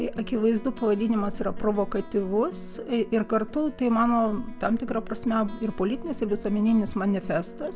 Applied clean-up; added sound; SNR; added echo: none; Plucked string instrument; 17 dB; none.